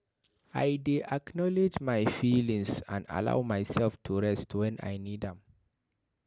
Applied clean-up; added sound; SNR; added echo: none; none; none; none.